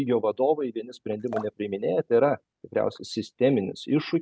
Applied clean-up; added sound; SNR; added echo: none; Drip; 16 dB; none.